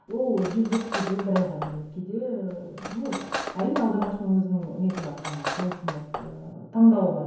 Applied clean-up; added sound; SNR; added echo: none; Cutlery, silverware; 10 dB; reverberation time 0.9 s.